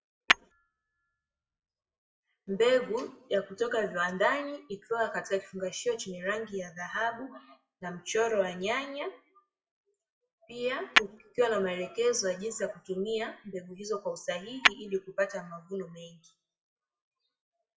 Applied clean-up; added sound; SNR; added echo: classical method WPE with log-MMSE.